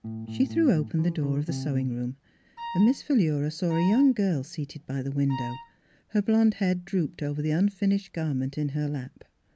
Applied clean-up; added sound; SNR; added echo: none; Bass guitar + Wind instrument, woodwind instrument; 11 dB; none.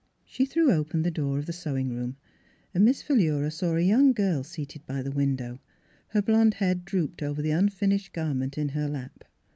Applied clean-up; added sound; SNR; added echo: none; none; none; none.